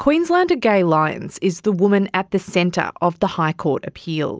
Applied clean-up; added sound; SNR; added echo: none; none; none; none.